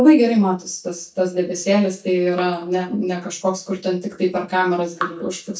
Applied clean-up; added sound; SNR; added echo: neural mask model DeepFilterNet 3.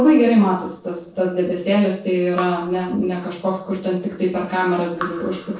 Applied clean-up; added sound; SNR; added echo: neural separator model SepFormer DNS4.